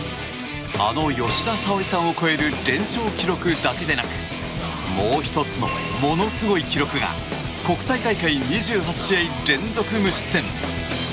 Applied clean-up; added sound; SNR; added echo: none; none; none; none.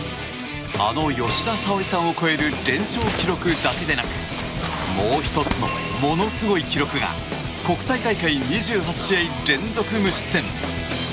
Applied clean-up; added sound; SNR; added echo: none; Crumpling, crinkling; 8 dB; none.